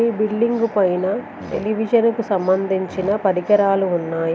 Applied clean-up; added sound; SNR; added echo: none; Fart; 19 dB; none.